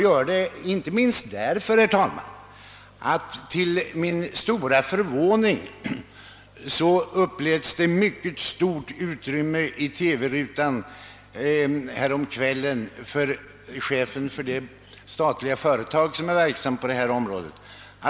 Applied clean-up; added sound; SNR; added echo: none; none; none; none.